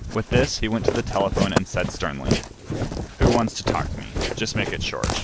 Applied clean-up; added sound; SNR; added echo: none; Walk, footsteps; -1 dB; none.